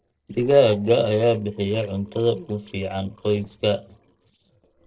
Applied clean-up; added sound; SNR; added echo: neural separator model SepFormer DNS4.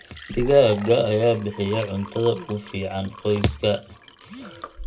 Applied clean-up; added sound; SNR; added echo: none; Liquid; 16 dB; reverberation time 0.2 s.